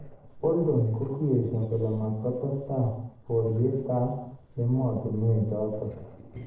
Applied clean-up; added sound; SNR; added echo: neural separator model SepFormer DNS4.